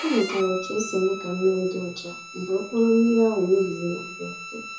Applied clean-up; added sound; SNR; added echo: none; Bowed string instrument; 13 dB; reverberation time 0.6 s.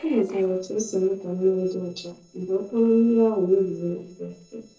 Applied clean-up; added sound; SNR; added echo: neural separator model SepFormer DNS4.